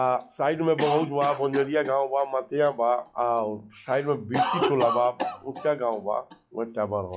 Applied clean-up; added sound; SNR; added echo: classical method log-MMSE.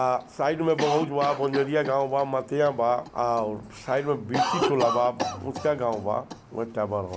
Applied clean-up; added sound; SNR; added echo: none; Cough; 8 dB; none.